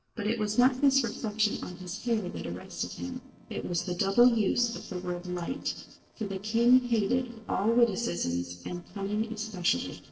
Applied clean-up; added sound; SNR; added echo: neural separator model SepFormer DNS4.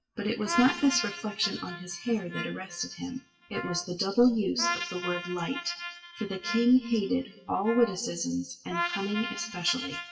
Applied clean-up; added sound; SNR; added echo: classical method WPE with log-MMSE.